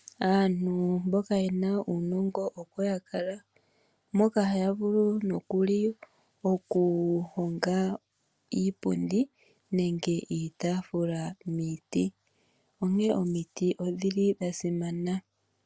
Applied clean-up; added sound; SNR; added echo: none; none; none; none.